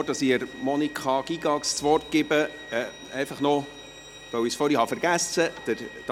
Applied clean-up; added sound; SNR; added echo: none; Bowed string instrument; 18 dB; none.